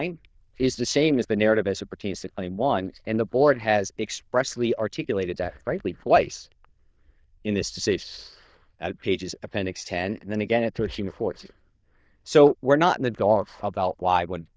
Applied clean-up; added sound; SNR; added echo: neural diffusion model UNIVERSE++.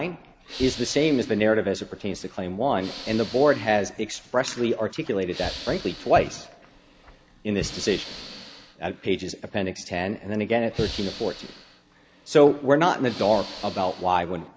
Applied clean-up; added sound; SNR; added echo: none; Hiss / Breathing; 16 dB; none.